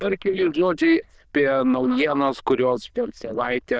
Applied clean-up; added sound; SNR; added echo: neural diffusion model UNIVERSE++.